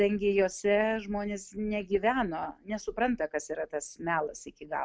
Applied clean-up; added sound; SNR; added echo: none; none; none; none.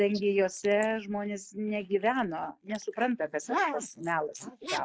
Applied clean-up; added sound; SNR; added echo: neural mask model Resemble Enhance denoiser.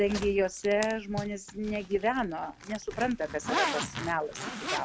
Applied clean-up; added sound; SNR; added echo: none; Zipper (clothing); 6 dB; none.